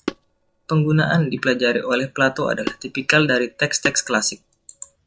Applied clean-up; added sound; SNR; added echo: neural separator model SepFormer DNS4.